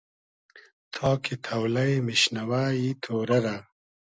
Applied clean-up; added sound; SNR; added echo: none; none; none; none.